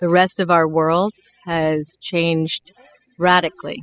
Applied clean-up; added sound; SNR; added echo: classical method spectral subtraction.